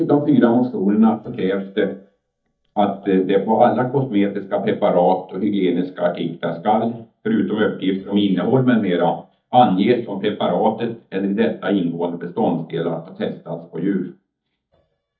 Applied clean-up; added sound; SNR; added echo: neural mask model DeepFilterNet 3.